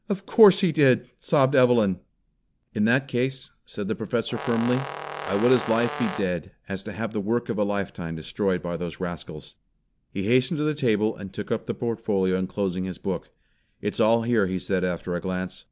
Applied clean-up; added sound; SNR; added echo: none; Brass instrument; 9 dB; none.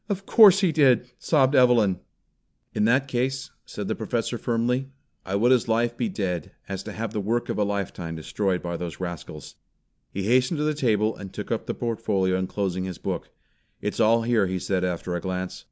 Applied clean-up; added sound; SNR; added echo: none; none; none; none.